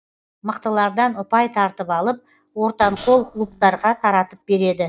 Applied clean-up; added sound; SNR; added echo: neural mask model DeepFilterNet 3.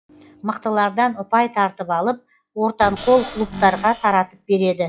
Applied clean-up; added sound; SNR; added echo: classical method log-MMSE.